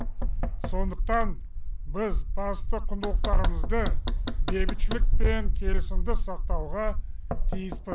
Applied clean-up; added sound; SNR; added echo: none; Knock; 16 dB; none.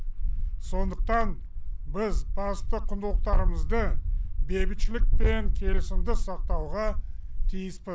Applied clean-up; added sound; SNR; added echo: none; none; none; none.